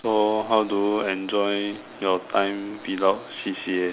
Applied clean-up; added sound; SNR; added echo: none; none; none; none.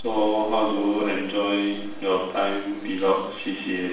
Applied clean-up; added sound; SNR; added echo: none; none; none; reverberation time 0.6 s.